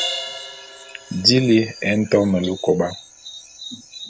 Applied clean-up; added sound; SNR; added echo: none; Crash cymbal; 14 dB; none.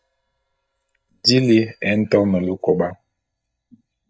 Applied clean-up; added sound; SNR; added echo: neural mask model DeepFilterNet 3.